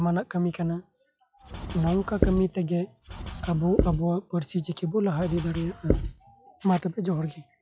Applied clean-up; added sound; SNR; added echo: classical method log-MMSE.